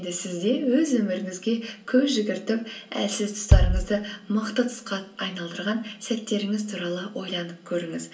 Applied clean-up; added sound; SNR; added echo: none; Bass drum; -3 dB; reverberation time 0.2 s.